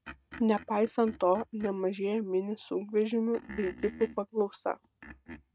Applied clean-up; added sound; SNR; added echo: neural mask model RNNoise.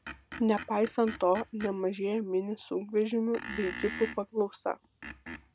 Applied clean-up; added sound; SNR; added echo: none; Screech; 14 dB; none.